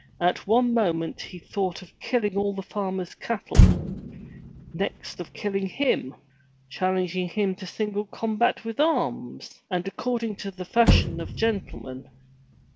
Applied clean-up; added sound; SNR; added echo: none; Motor vehicle (road); 2 dB; none.